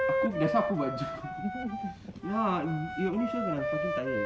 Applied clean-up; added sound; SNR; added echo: none; Wind instrument, woodwind instrument; 1 dB; none.